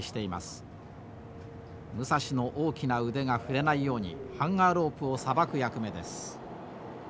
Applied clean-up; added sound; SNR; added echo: none; none; none; none.